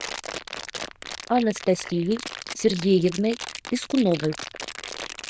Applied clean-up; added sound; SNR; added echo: neural diffusion model UNIVERSE++.